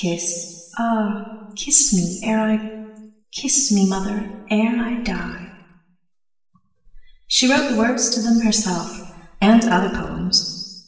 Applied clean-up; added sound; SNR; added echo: neural separator model SepFormer DNS4.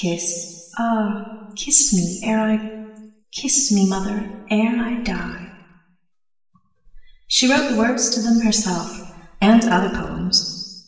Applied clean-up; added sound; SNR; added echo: none; Glass; 16 dB; reverberation time 1.2 s.